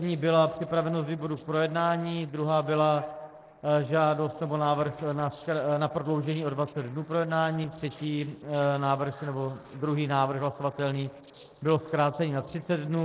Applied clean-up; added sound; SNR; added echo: neural separator model SepFormer DNS4.